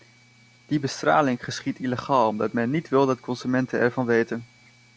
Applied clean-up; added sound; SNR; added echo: none; none; none; none.